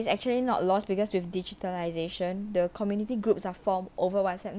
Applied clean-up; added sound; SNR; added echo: none; none; none; none.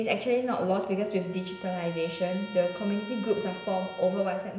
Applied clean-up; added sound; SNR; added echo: none; Trumpet; 16 dB; reverberation time 0.9 s.